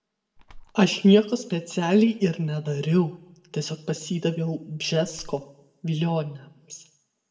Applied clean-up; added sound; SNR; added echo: none; Bird; 19 dB; reverberation time 0.6 s.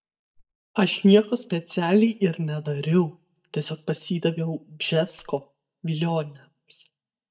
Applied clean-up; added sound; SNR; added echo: neural mask model DeepFilterNet 3.